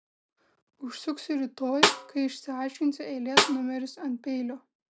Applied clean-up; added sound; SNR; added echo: none; Snare drum; -3 dB; none.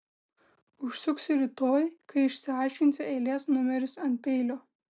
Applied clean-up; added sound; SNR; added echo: none; none; none; none.